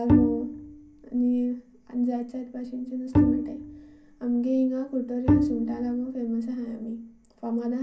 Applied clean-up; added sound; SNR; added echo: none; Bowed string instrument; -2 dB; reverberation time 0.2 s.